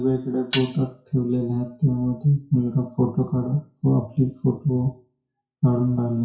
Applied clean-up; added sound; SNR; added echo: classical method WPE with log-MMSE.